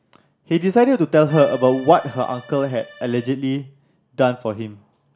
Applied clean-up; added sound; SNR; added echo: none; Accordion; 18 dB; none.